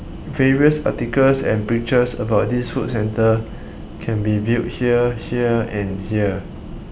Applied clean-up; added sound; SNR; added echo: none; none; none; none.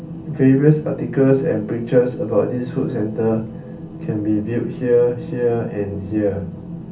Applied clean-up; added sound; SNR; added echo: none; none; none; reverberation time 0.3 s.